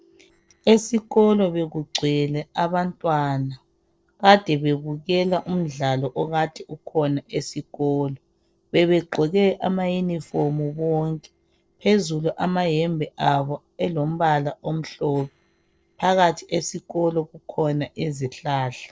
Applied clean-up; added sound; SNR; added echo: neural separator model SepFormer DNS4.